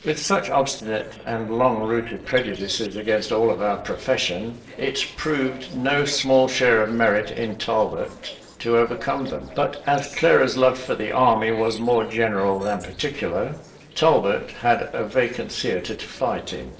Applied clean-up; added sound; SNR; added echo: neural separator model SepFormer DNS4.